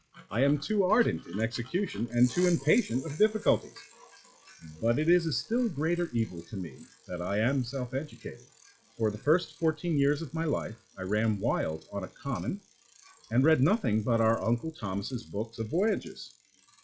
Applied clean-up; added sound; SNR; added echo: classical method log-MMSE.